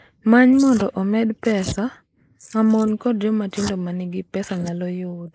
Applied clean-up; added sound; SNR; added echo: neural mask model Resemble Enhance denoiser.